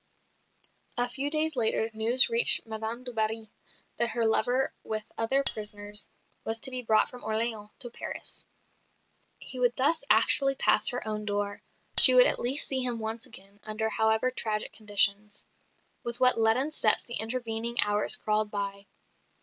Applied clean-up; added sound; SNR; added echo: none; Cutlery, silverware; 6 dB; none.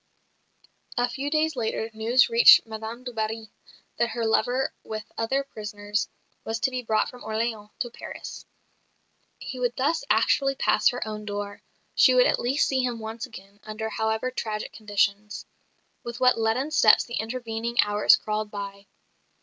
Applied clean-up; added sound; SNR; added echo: none; none; none; none.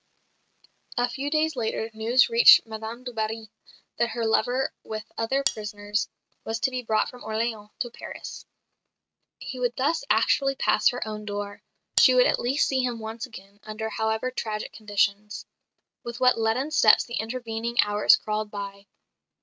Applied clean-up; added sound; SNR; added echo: neural mask model RNNoise.